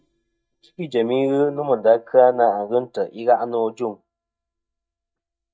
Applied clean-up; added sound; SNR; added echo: neural mask model DeepFilterNet 3.